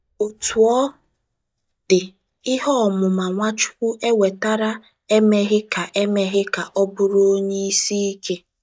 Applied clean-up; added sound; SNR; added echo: neural mask model DeepFilterNet 3.